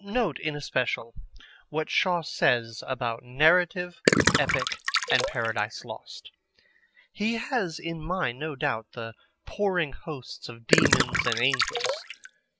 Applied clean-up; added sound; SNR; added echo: none; Gurgling; -4 dB; none.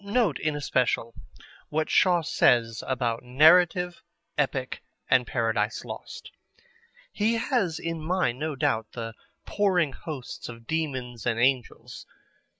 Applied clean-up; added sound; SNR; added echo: none; none; none; none.